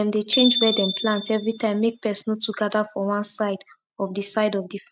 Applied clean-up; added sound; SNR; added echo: neural mask model RNNoise.